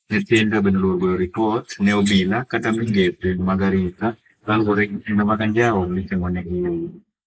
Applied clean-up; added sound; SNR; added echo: neural mask model Resemble Enhance denoiser.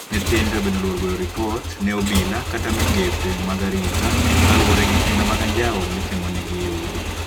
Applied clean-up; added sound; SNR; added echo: none; Motorcycle / Engine; -3 dB; none.